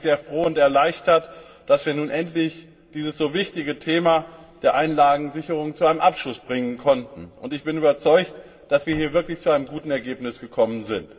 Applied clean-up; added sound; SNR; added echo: none; none; none; reverberation time 0.4 s.